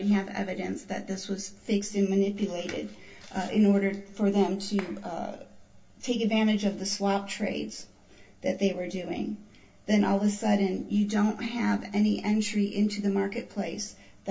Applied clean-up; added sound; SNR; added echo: none; Clapping; 19 dB; reverberation time 0.2 s.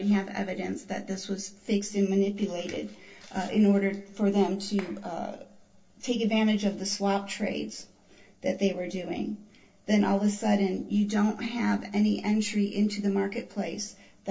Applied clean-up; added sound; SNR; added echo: neural separator model SepFormer DNS4.